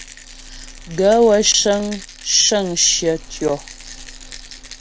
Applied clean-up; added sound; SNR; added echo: none; Rattle; 17 dB; none.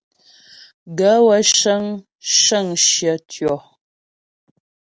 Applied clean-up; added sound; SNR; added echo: none; none; none; none.